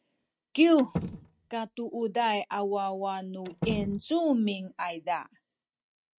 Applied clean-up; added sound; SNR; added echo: neural mask model RNNoise.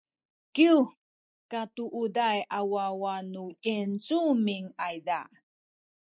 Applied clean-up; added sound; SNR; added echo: neural mask model Resemble Enhance denoiser.